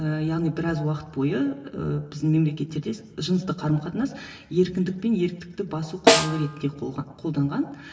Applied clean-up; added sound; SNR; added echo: none; Snare drum; -2 dB; reverberation time 1.0 s.